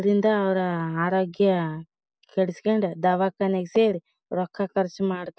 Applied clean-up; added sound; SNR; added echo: none; none; none; none.